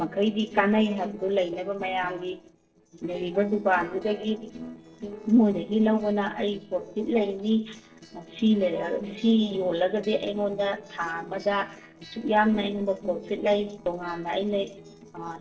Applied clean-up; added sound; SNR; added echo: neural separator model SepFormer DNS4.